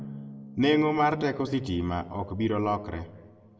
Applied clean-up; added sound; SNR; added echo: none; Drum; 19 dB; reverberation time 0.9 s.